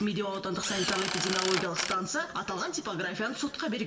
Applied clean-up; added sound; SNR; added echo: none; Drill; 5 dB; reverberation time 1.7 s.